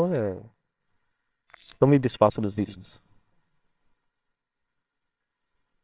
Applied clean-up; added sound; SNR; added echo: neural separator model SepFormer WHAMR!.